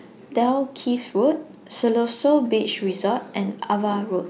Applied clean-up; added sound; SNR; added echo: none; none; none; none.